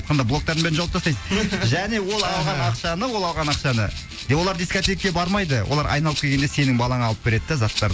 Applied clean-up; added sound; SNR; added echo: none; Rattle (instrument); 12 dB; none.